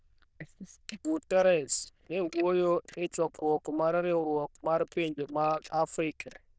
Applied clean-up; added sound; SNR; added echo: neural diffusion model UNIVERSE++.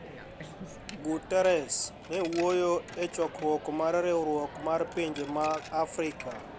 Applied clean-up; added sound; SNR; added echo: none; Coin (dropping); 13 dB; none.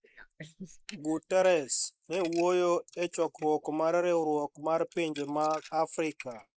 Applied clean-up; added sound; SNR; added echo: neural mask model Resemble Enhance denoiser.